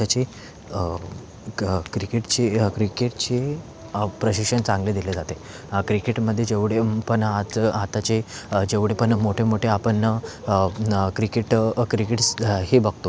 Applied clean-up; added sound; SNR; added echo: none; none; none; none.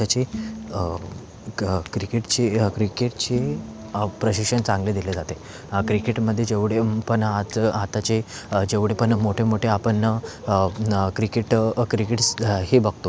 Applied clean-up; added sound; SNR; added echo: none; Bowed string instrument; 16 dB; none.